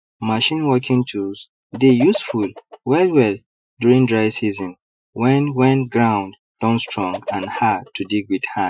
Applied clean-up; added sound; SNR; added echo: classical method Wiener filter.